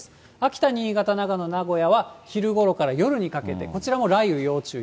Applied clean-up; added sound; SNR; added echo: none; none; none; none.